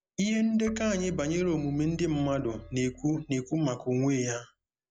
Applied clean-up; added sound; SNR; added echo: none; Keyboard (musical); 19 dB; none.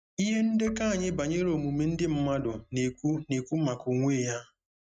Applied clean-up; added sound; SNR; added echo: neural mask model RNNoise.